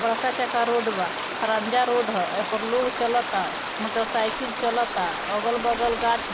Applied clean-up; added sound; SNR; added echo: none; Stream; 5 dB; none.